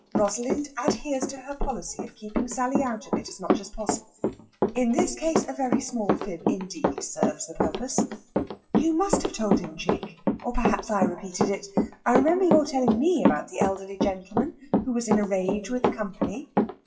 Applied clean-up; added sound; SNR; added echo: classical method WPE with log-MMSE.